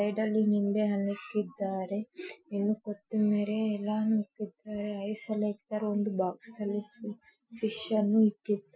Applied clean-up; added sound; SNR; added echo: classical method Wiener filter.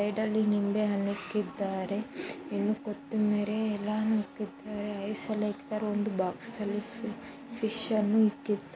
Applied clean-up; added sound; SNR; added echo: none; Electric guitar; 19 dB; none.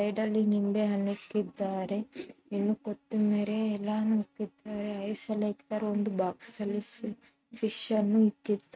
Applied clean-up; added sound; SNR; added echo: neural mask model RNNoise.